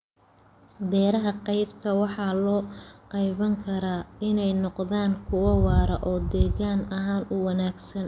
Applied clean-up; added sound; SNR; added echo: none; none; none; none.